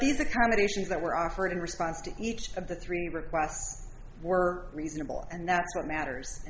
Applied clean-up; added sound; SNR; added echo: none; none; none; none.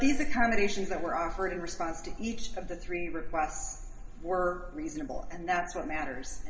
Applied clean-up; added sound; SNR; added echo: none; none; none; reverberation time 1.9 s.